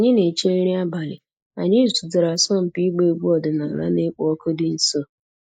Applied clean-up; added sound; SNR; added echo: neural mask model Resemble Enhance denoiser.